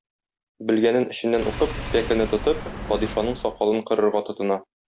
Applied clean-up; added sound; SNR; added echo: none; Engine / Car; 8 dB; none.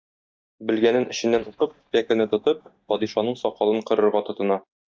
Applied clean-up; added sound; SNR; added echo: neural mask model DeepFilterNet 3.